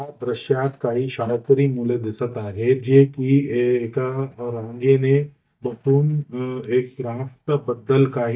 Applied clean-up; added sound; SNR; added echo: neural mask model DeepFilterNet 3.